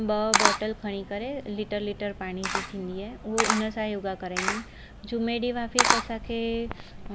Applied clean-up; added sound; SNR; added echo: none; Camera; 0 dB; none.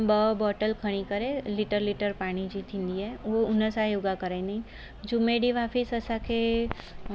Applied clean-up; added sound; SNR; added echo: none; none; none; none.